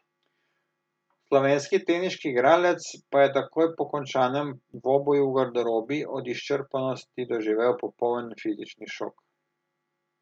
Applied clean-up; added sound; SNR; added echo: none; none; none; none.